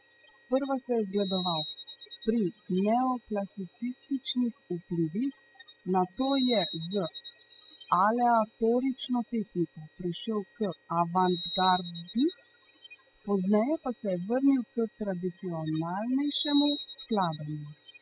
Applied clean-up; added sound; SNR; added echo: classical method spectral subtraction.